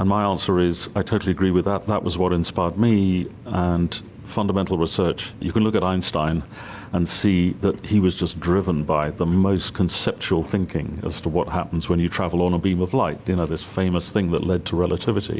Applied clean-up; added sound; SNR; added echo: none; none; none; none.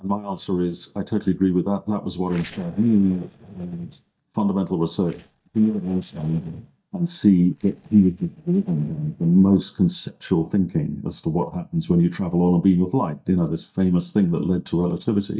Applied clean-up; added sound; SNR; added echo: neural mask model DeepFilterNet 3.